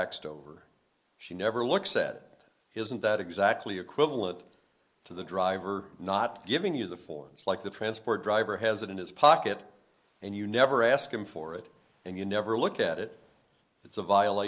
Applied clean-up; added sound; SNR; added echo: neural mask model Resemble Enhance denoiser.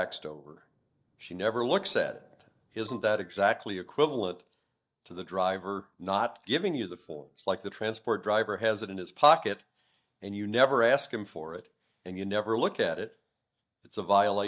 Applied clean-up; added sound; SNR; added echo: neural mask model DeepFilterNet 3.